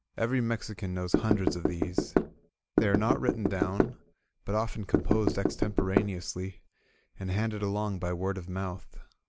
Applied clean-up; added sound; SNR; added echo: none; Knock / Wood; -3 dB; none.